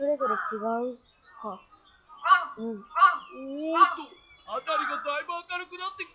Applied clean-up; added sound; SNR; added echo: classical method log-MMSE.